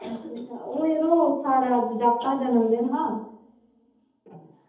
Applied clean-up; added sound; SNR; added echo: none; none; none; reverberation time 0.8 s.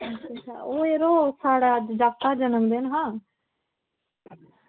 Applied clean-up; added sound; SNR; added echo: none; none; none; none.